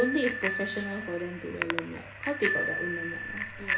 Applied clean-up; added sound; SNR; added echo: none; Bicycle bell; 0 dB; none.